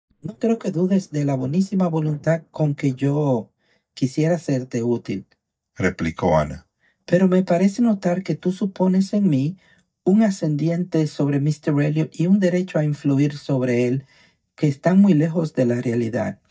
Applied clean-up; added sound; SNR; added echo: neural mask model DeepFilterNet 3.